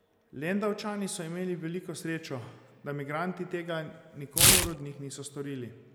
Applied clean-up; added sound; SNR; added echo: none; Tearing; -5 dB; none.